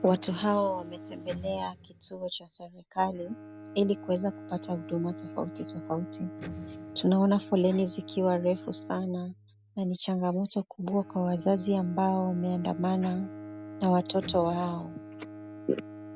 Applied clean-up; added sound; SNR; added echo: none; Electric guitar + Bowed string instrument; 14 dB; none.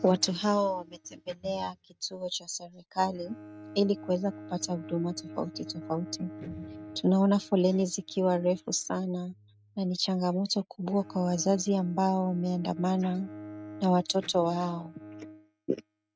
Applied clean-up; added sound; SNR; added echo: neural mask model RNNoise.